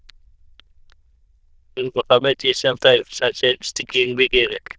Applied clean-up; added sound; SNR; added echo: neural diffusion model UNIVERSE++.